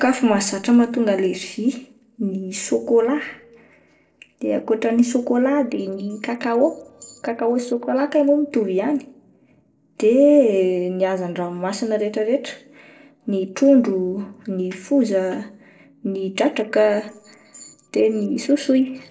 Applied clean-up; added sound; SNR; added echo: neural separator model SepFormer DNS4.